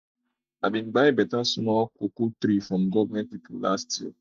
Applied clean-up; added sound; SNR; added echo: neural mask model DeepFilterNet 3.